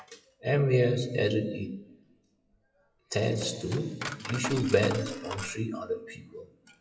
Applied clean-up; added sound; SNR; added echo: classical method WPE with log-MMSE.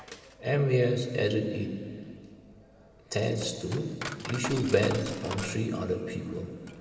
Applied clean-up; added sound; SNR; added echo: none; Coin (dropping); 13 dB; reverberation time 2.7 s.